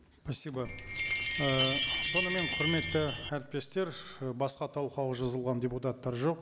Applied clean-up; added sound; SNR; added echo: none; Chime; -4 dB; none.